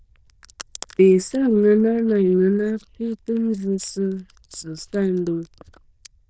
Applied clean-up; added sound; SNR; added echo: neural diffusion model UNIVERSE++.